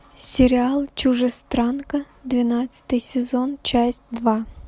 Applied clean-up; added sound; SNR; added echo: none; none; none; none.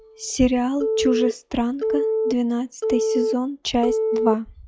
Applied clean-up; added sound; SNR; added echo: classical method log-MMSE.